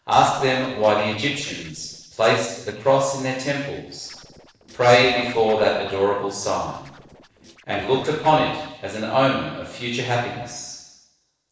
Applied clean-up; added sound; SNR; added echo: neural separator model SepFormer DNS4.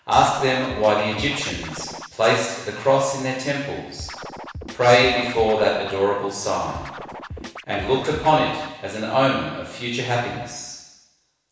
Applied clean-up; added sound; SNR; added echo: none; Scratching (performance technique); 13 dB; reverberation time 1.1 s.